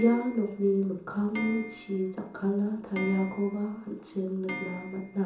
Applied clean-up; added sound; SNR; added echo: none; Clock; 14 dB; reverberation time 0.6 s.